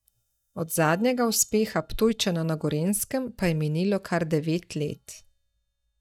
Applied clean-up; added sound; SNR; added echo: neural mask model DeepFilterNet 3.